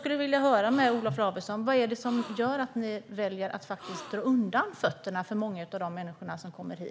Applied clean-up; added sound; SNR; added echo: none; Gasp; 17 dB; none.